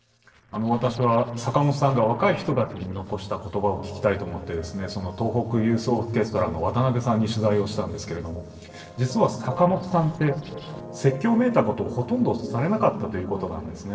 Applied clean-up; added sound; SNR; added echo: neural separator model SepFormer DNS4.